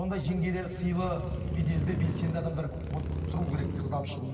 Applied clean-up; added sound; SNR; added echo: none; Motorcycle; 2 dB; reverberation time 2.4 s.